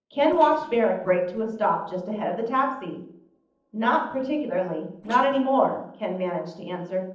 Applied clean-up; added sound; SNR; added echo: neural separator model SepFormer DNS4.